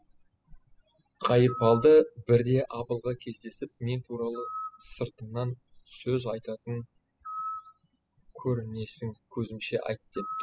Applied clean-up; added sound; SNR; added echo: classical method spectral subtraction.